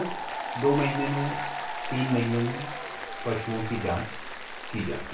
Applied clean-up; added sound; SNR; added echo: none; Applause; 5 dB; reverberation time 0.3 s.